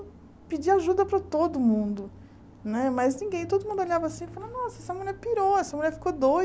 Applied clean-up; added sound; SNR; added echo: none; none; none; none.